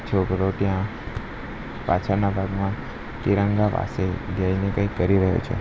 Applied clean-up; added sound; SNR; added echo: none; none; none; none.